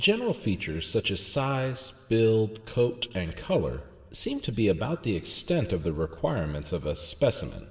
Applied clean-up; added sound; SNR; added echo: none; none; none; reverberation time 2.6 s.